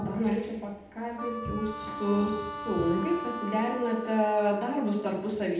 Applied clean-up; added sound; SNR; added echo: none; Wind instrument, woodwind instrument; 11 dB; reverberation time 0.8 s.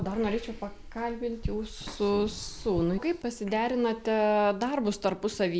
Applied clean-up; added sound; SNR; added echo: none; none; none; none.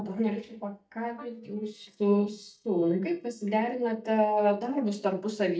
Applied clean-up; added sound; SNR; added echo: neural mask model DeepFilterNet 3.